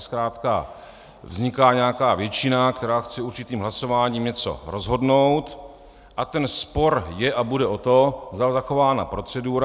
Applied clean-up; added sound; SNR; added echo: none; none; none; none.